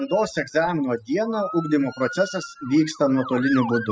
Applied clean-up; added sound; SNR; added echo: classical method spectral subtraction.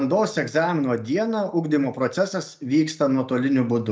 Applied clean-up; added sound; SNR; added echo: none; none; none; none.